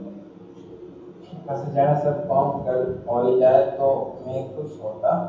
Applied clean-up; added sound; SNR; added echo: none; none; none; reverberation time 0.9 s.